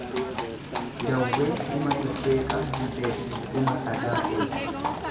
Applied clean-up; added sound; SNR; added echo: none; Livestock, farm animals, working animals; 1 dB; reverberation time 2.2 s.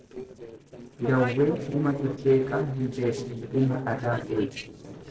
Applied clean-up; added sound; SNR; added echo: neural separator model SepFormer DNS4.